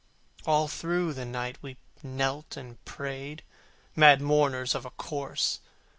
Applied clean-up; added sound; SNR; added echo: none; none; none; none.